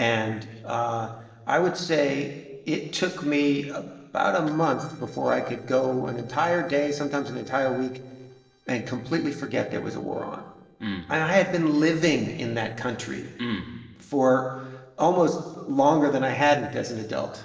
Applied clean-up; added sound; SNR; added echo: neural separator model SepFormer DNS4.